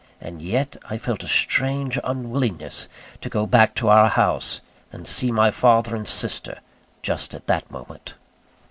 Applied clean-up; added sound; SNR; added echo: none; none; none; none.